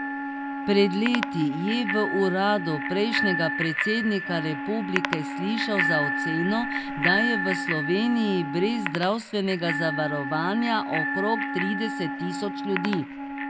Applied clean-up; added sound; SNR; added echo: none; Wind instrument, woodwind instrument + Bicycle bell; 2 dB; none.